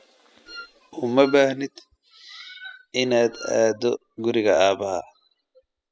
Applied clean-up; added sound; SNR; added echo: classical method spectral subtraction.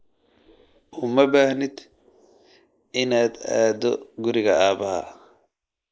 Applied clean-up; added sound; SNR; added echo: neural mask model Resemble Enhance denoiser.